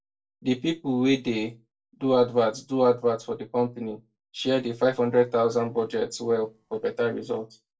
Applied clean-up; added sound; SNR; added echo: neural separator model SepFormer DNS4.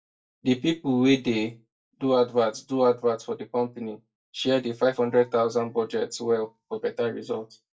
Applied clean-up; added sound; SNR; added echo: neural mask model DeepFilterNet 3.